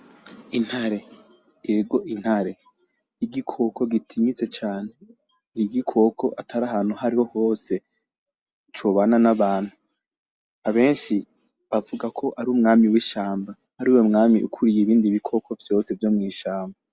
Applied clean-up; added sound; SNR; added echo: none; none; none; none.